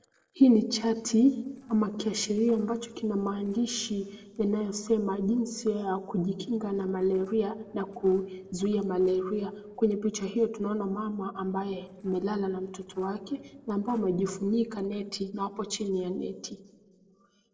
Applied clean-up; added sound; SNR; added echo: neural separator model SepFormer DNS4.